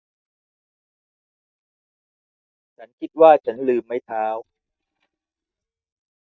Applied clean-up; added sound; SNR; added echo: neural mask model DeepFilterNet 3.